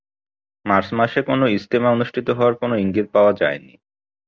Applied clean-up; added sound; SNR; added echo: none; none; none; none.